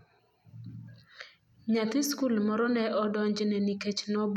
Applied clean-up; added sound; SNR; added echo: none; none; none; none.